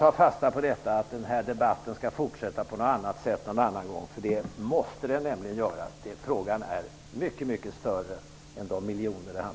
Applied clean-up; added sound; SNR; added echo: none; none; none; none.